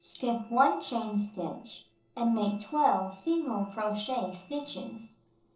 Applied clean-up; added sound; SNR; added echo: neural separator model SepFormer DNS4.